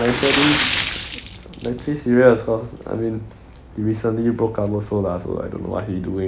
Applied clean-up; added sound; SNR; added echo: none; Splash, splatter; 5 dB; none.